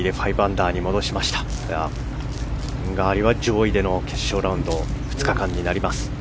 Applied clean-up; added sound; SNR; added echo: none; none; none; none.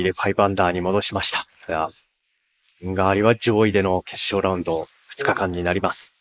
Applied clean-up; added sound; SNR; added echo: neural mask model Resemble Enhance denoiser.